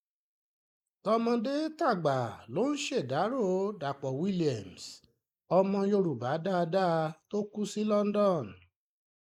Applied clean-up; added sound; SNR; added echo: neural mask model Resemble Enhance denoiser.